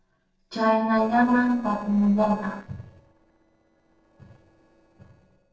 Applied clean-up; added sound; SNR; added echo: neural separator model SepFormer DNS4.